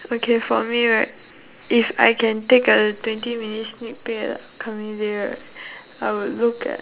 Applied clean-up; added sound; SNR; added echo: none; none; none; none.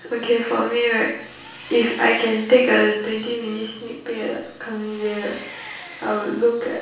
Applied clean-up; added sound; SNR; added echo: none; Engine; 19 dB; reverberation time 0.6 s.